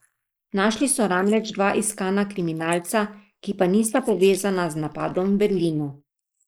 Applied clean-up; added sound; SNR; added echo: neural mask model Resemble Enhance denoiser.